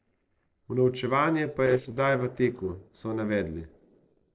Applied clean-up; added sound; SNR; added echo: neural separator model SepFormer DNS4.